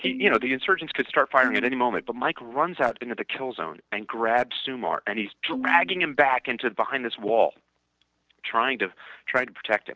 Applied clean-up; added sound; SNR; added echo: neural separator model SepFormer DNS4.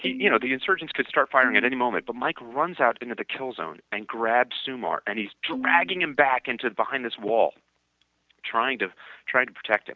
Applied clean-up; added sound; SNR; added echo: none; Bowed string instrument; 12 dB; none.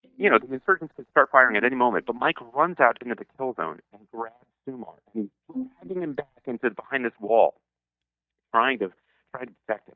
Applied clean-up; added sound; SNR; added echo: neural mask model DeepFilterNet 3.